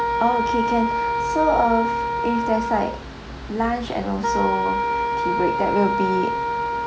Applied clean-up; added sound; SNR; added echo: none; Wind instrument, woodwind instrument; 0 dB; none.